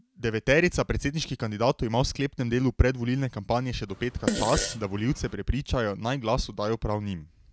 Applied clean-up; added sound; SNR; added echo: none; Fart; 6 dB; none.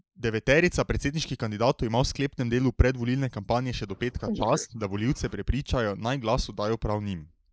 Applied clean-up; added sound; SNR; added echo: neural mask model Resemble Enhance denoiser.